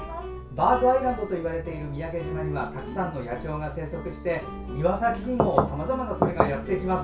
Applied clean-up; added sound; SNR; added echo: none; Knock / Wood; -2 dB; reverberation time 0.3 s.